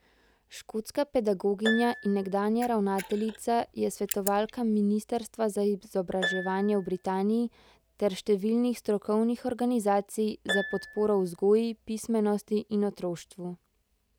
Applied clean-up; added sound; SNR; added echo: none; Camera + Harp; 12 dB; none.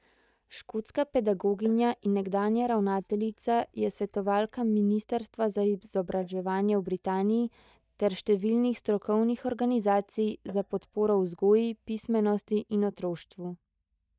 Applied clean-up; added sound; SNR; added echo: neural mask model DeepFilterNet 3.